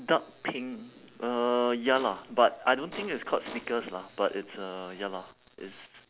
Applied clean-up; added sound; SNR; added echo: none; Fart; 15 dB; none.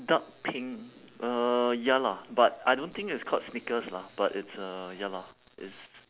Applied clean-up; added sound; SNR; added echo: none; none; none; none.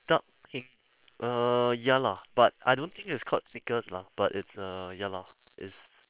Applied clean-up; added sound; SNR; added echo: neural separator model SepFormer WHAM!.